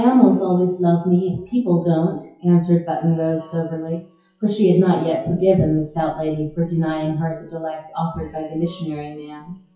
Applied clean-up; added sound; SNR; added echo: classical method WPE with log-MMSE.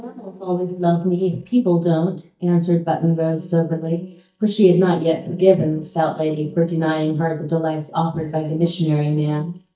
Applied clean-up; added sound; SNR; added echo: neural mask model DeepFilterNet 3.